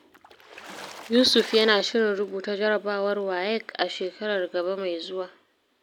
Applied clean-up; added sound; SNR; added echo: none; Water / Splash, splatter; 17 dB; none.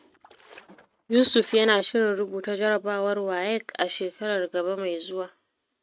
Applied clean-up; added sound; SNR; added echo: neural mask model RNNoise.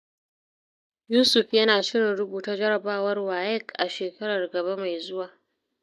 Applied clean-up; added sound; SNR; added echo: neural mask model DeepFilterNet 3.